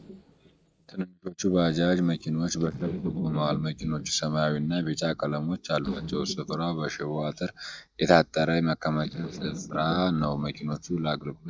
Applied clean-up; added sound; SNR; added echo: neural mask model DeepFilterNet 3.